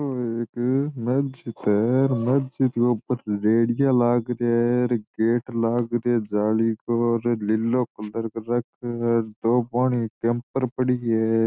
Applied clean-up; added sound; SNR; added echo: none; none; none; none.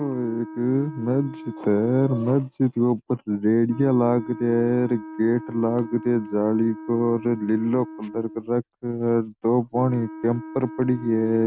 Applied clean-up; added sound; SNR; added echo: none; Wind instrument, woodwind instrument; 16 dB; none.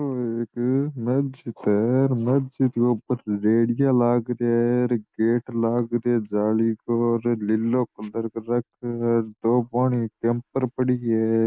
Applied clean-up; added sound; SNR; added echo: neural mask model Resemble Enhance denoiser.